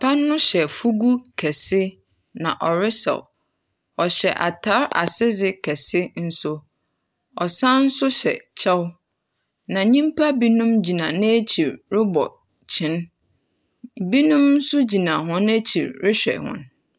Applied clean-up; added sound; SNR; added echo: none; none; none; none.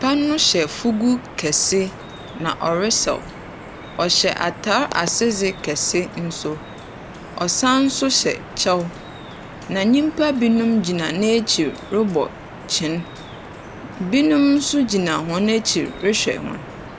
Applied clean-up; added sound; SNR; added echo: none; Drip; 15 dB; none.